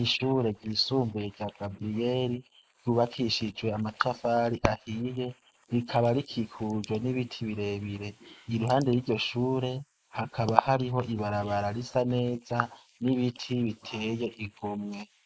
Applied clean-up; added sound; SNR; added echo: neural mask model Resemble Enhance denoiser.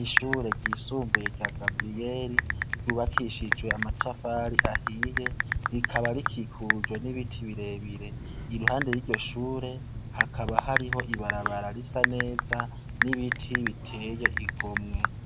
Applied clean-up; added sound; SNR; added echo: none; Typing; -3 dB; none.